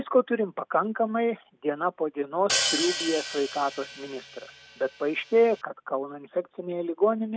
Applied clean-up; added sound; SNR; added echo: none; Hi-hat; 5 dB; none.